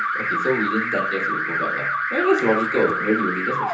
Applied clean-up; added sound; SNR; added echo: none; Alarm; 0 dB; reverberation time 0.7 s.